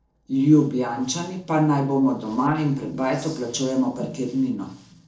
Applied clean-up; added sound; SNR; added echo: neural separator model SepFormer DNS4.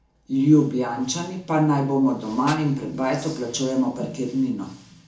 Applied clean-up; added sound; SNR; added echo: none; Tools; 14 dB; reverberation time 0.4 s.